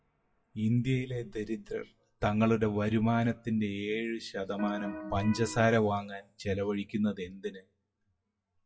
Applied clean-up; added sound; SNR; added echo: classical method WPE with log-MMSE.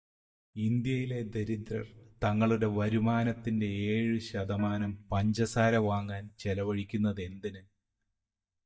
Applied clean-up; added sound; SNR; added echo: neural mask model DeepFilterNet 3.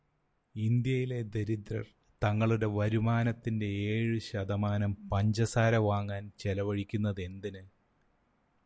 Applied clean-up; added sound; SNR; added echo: none; none; none; none.